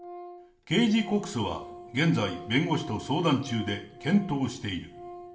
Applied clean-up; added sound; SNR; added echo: none; Organ; 16 dB; reverberation time 0.8 s.